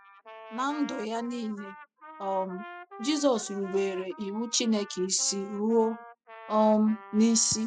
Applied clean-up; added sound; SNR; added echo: classical method spectral subtraction.